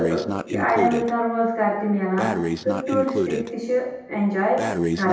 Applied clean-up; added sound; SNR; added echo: none; Breathing; 5 dB; reverberation time 0.9 s.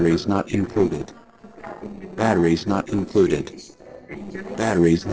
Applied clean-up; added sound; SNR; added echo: neural separator model SepFormer DNS4.